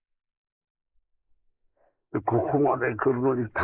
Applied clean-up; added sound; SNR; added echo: neural mask model Resemble Enhance denoiser.